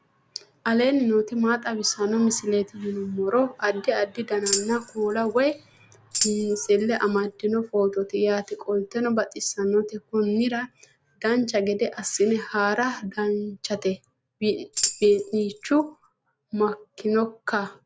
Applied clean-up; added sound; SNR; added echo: none; Tambourine; 7 dB; none.